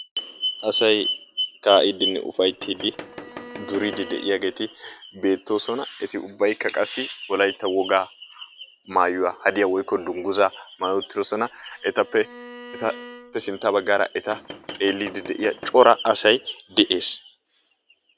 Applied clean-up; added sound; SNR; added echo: none; Tools + Bowed string instrument; 16 dB; none.